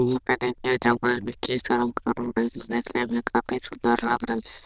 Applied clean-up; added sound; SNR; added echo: neural diffusion model UNIVERSE++.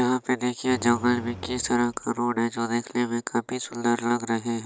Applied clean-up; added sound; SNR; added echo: none; Engine; 16 dB; none.